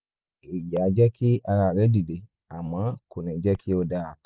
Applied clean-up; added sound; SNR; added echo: none; none; none; none.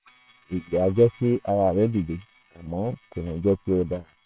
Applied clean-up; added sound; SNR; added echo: neural separator model SepFormer WHAM!.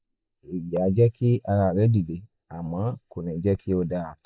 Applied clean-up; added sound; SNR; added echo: neural mask model Resemble Enhance denoiser.